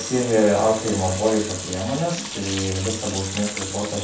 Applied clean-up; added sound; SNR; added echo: none; Sink (filling or washing) / Water tap, faucet; 8 dB; reverberation time 0.7 s.